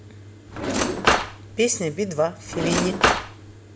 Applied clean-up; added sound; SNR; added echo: none; Cutlery, silverware / Drawer open or close; -4 dB; none.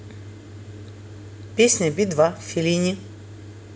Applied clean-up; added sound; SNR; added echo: none; none; none; none.